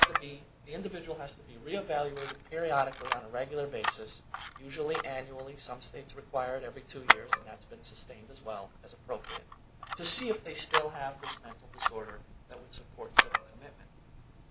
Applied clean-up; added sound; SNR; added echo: none; Camera; -2 dB; none.